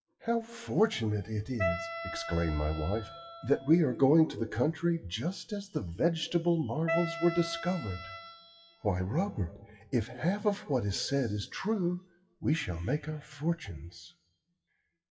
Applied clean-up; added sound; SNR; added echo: classical method WPE with log-MMSE.